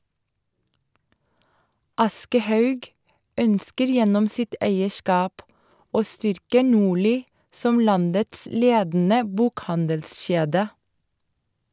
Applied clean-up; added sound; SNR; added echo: none; none; none; none.